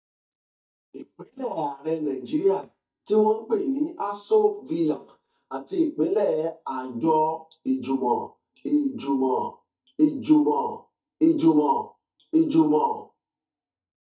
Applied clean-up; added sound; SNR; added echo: neural mask model DeepFilterNet 3.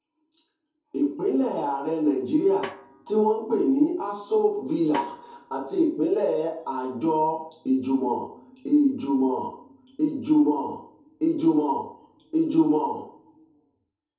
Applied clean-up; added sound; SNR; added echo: none; Snare drum; 18 dB; reverberation time 0.6 s.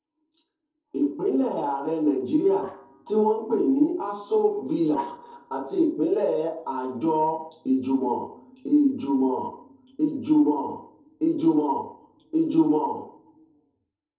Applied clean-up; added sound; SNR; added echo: neural separator model SepFormer DNS4.